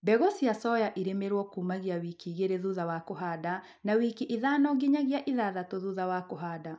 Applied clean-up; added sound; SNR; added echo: none; none; none; none.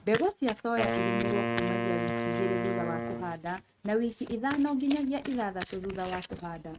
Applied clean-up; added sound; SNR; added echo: neural mask model RNNoise.